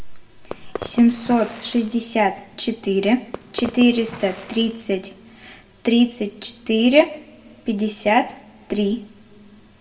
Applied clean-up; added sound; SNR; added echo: none; Fireworks; 15 dB; reverberation time 0.6 s.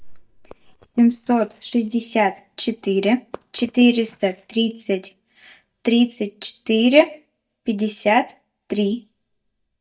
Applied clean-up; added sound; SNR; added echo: neural mask model DeepFilterNet 3.